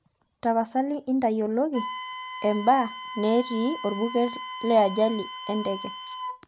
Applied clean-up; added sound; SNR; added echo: none; Wind instrument, woodwind instrument; 12 dB; none.